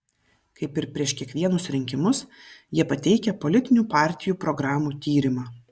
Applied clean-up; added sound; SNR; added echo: none; none; none; none.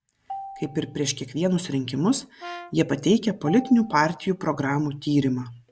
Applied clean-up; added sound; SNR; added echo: none; Brass instrument + Marimba, xylophone; 18 dB; none.